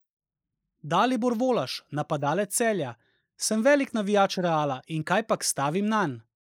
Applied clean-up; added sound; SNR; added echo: neural mask model Resemble Enhance denoiser.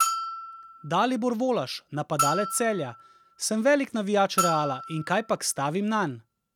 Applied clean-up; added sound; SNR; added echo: none; Bell; 6 dB; none.